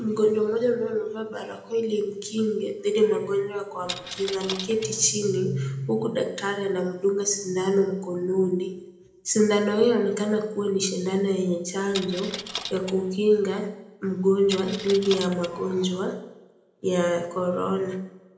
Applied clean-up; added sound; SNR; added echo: none; Coin (dropping); 11 dB; reverberation time 0.7 s.